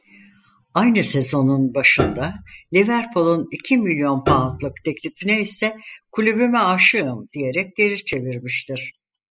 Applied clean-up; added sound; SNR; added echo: classical method spectral subtraction.